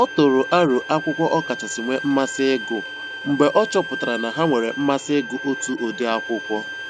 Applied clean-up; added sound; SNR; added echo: none; Bowed string instrument; 10 dB; none.